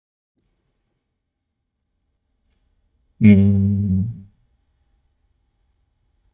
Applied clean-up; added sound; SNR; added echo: neural mask model DeepFilterNet 3.